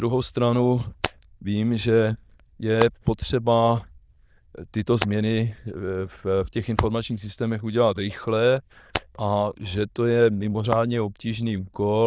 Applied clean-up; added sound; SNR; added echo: neural diffusion model UNIVERSE++.